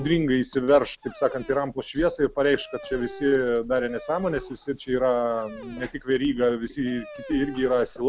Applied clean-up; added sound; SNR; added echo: none; Dog; 19 dB; none.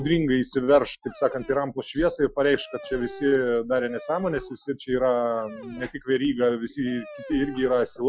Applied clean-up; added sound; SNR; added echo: classical method Wiener filter.